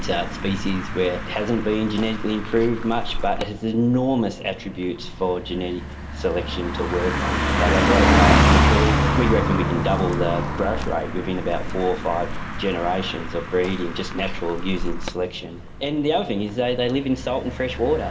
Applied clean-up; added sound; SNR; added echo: none; Car passing by; 0 dB; reverberation time 2.1 s.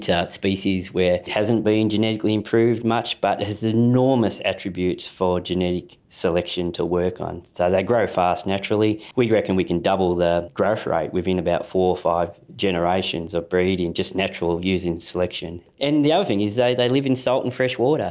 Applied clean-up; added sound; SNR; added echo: none; none; none; none.